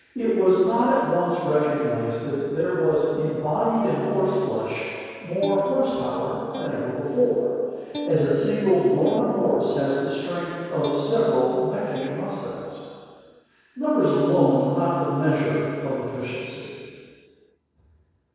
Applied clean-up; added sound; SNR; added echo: neural separator model SepFormer DNS4.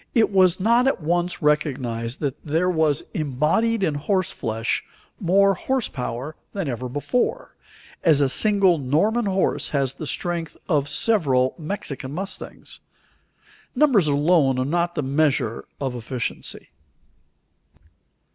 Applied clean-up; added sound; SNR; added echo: none; none; none; none.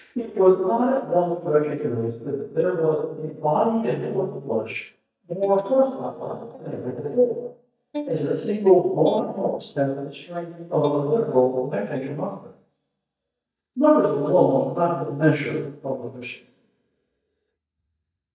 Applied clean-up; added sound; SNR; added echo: neural mask model DeepFilterNet 3.